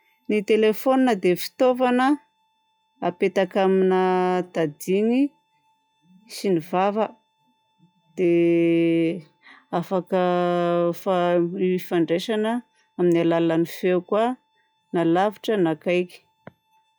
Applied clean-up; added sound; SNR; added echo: classical method log-MMSE.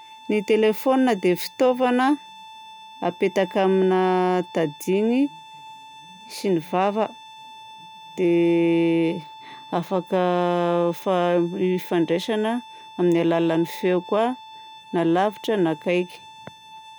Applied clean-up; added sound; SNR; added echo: none; Bowed string instrument; 20 dB; none.